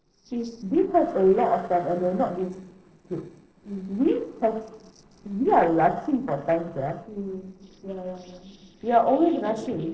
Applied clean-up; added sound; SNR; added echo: neural separator model SepFormer DNS4.